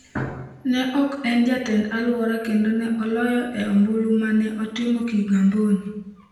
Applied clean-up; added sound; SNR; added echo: none; none; none; reverberation time 0.7 s.